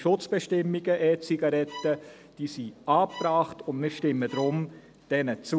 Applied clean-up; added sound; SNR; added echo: none; Bowed string instrument; 19 dB; none.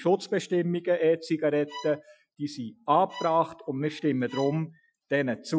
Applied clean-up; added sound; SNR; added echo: classical method Wiener filter.